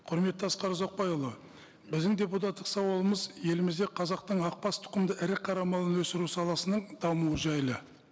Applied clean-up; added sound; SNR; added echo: none; none; none; none.